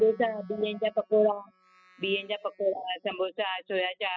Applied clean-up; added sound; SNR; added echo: classical method spectral subtraction.